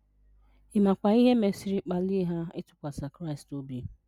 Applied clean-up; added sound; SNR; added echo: none; none; none; none.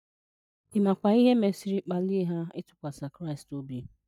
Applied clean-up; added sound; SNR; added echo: neural mask model DeepFilterNet 3.